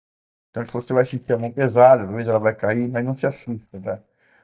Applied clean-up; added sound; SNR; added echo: neural mask model DeepFilterNet 3.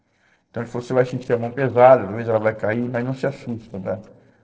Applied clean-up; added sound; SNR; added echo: neural separator model SepFormer DNS4.